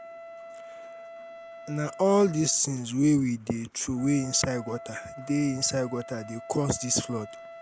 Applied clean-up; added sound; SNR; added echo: none; Wind instrument, woodwind instrument; 16 dB; none.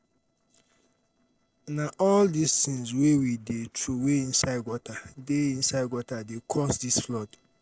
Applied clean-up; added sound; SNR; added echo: neural separator model SepFormer DNS4.